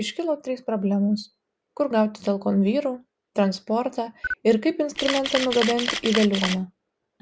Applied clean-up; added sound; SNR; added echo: none; Camera; 5 dB; none.